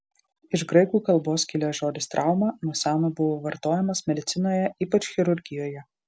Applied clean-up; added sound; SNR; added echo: none; none; none; none.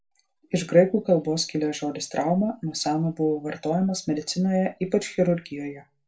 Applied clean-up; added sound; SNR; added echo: none; none; none; reverberation time 0.2 s.